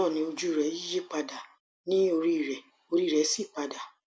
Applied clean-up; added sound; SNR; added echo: none; none; none; none.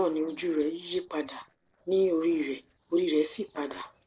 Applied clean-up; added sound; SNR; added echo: neural separator model SepFormer DNS4.